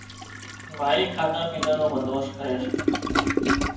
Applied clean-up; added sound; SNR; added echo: none; Toilet flush; 1 dB; reverberation time 0.9 s.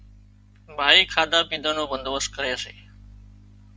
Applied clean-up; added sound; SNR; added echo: none; none; none; none.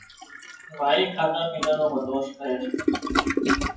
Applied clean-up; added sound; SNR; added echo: classical method WPE with log-MMSE.